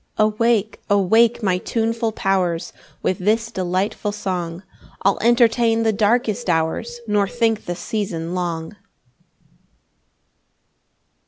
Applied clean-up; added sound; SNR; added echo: none; Bird; 18 dB; none.